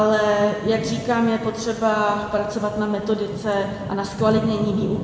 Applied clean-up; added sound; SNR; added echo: none; Thunder / Rain; 10 dB; reverberation time 2.0 s.